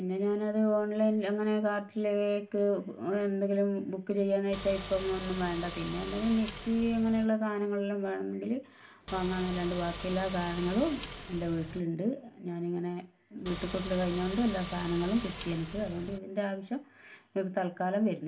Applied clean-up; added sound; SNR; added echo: none; Car; 11 dB; reverberation time 0.2 s.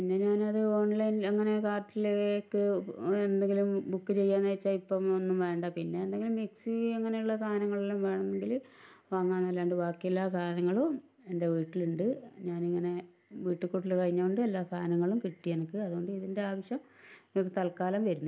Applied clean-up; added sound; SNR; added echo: none; none; none; none.